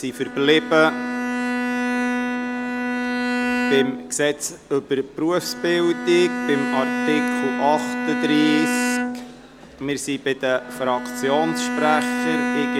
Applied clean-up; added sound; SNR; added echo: none; Bowed string instrument; 2 dB; none.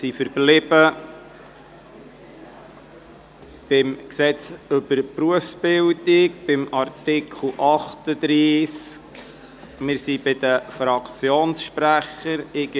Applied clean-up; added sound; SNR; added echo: none; none; none; none.